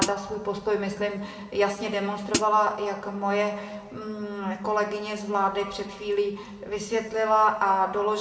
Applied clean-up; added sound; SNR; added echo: none; Hi-hat; 2 dB; reverberation time 1.8 s.